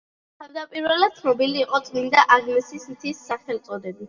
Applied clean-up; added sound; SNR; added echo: none; none; none; reverberation time 2.4 s.